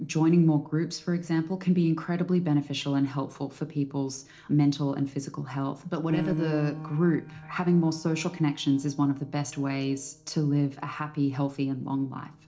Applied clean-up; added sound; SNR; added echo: neural separator model SepFormer DNS4.